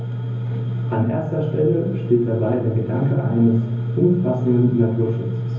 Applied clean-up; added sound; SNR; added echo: none; none; none; reverberation time 0.3 s.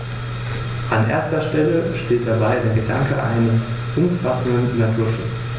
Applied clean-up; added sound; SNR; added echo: none; none; none; none.